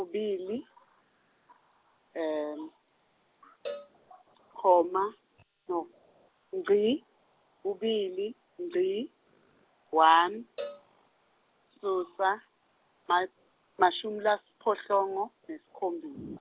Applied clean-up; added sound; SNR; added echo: none; Cowbell; 16 dB; none.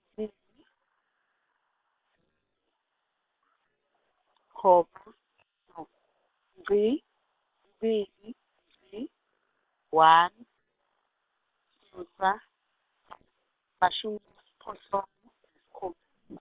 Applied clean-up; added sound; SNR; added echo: neural separator model SepFormer WHAM!.